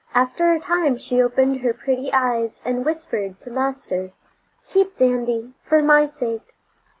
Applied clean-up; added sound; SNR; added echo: none; none; none; none.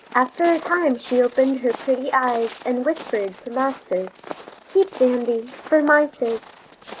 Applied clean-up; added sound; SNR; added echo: none; Walk, footsteps; 18 dB; none.